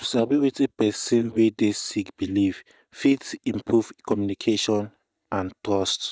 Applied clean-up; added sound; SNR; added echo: neural mask model DeepFilterNet 3.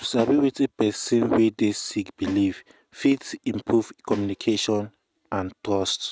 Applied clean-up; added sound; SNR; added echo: neural mask model RNNoise.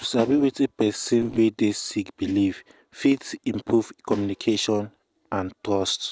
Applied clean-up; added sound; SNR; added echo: neural separator model SepFormer DNS4.